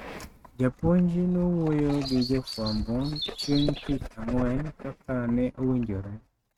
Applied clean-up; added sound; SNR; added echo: neural mask model RNNoise.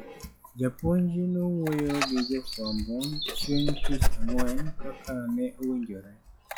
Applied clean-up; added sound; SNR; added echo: classical method log-MMSE.